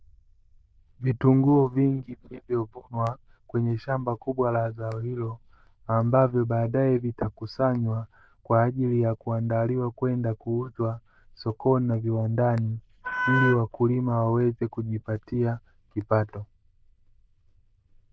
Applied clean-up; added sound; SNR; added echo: neural diffusion model UNIVERSE++.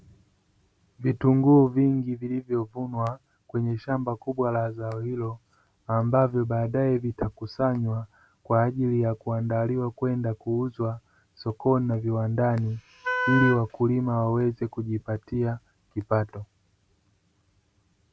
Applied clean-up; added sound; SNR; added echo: none; Wind instrument, woodwind instrument; 4 dB; none.